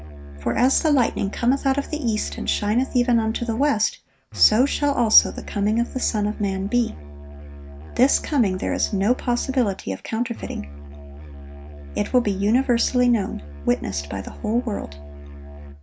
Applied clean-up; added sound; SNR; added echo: none; Musical instrument; 13 dB; none.